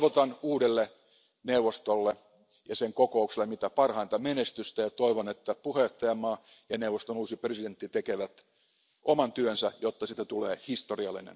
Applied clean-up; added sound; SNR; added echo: none; none; none; none.